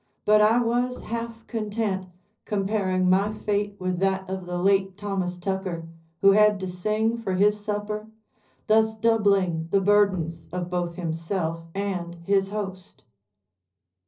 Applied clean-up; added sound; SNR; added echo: neural separator model SepFormer DNS4.